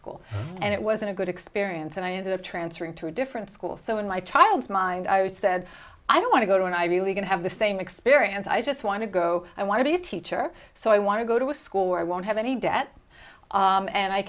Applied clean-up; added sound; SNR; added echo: none; none; none; none.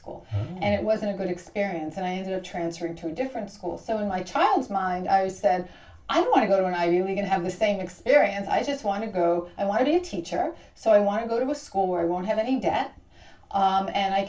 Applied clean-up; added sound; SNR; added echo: none; none; none; reverberation time 0.2 s.